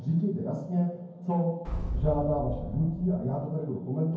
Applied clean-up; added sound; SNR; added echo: none; Boom; 6 dB; reverberation time 0.9 s.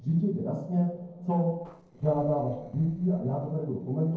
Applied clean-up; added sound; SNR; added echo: neural separator model SepFormer DNS4.